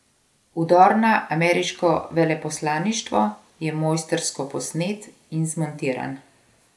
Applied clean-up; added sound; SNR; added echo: none; none; none; none.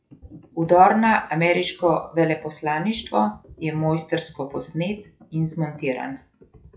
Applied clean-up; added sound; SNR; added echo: classical method log-MMSE.